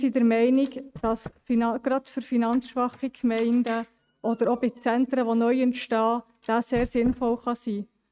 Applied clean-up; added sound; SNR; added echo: neural mask model RNNoise.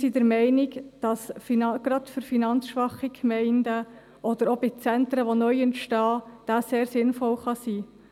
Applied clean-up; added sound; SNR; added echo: none; none; none; none.